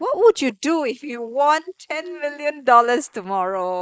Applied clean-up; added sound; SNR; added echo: neural mask model Resemble Enhance denoiser.